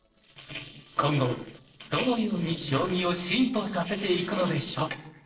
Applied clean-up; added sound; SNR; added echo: neural separator model SepFormer DNS4.